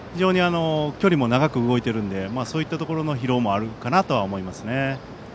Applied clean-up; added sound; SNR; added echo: none; none; none; none.